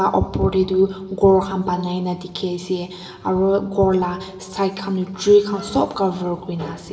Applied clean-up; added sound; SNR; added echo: none; none; none; reverberation time 1.6 s.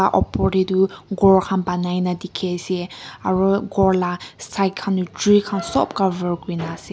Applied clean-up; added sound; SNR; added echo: none; none; none; none.